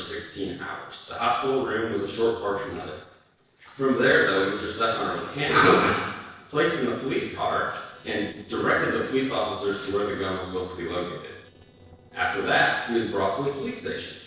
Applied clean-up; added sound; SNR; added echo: neural separator model SepFormer DNS4.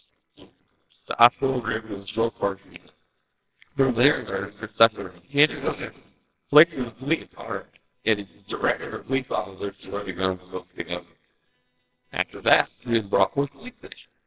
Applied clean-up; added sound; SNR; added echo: neural separator model SepFormer WHAMR!.